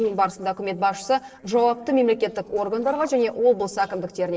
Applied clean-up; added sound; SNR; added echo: neural separator model SepFormer DNS4.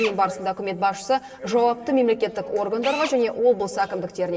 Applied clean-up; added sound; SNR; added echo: none; Drill; 17 dB; reverberation time 1.6 s.